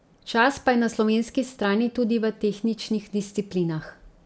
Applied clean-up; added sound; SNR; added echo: none; none; none; none.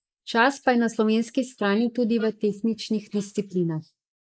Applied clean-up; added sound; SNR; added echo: neural mask model Resemble Enhance denoiser.